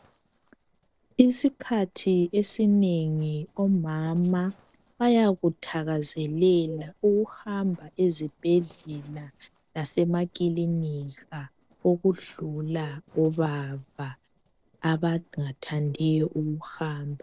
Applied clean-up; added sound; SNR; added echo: neural separator model SepFormer DNS4.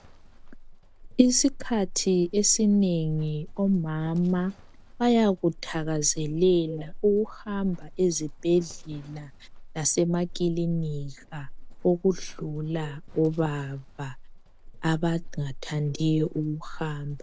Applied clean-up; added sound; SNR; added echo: none; Livestock, farm animals, working animals; 12 dB; none.